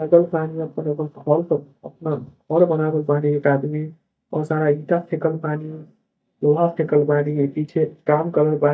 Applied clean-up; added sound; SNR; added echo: neural mask model DeepFilterNet 3.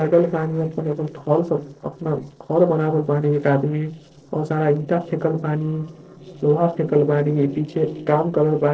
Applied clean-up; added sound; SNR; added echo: neural separator model SepFormer DNS4.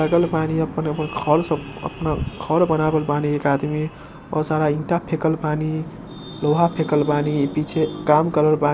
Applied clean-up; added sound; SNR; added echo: none; none; none; none.